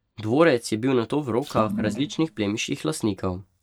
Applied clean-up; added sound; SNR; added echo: neural mask model DeepFilterNet 3.